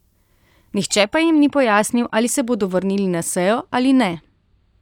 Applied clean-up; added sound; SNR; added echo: neural mask model DeepFilterNet 3.